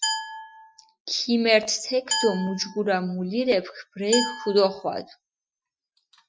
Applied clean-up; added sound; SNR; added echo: classical method Wiener filter.